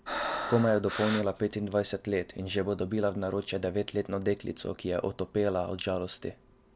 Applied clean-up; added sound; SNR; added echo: none; Breathing; 6 dB; none.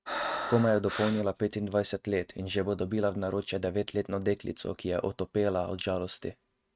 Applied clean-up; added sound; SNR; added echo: neural mask model RNNoise.